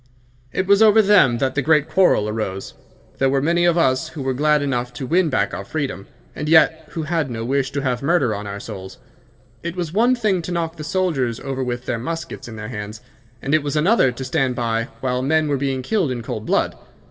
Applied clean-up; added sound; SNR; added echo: none; none; none; reverberation time 0.3 s.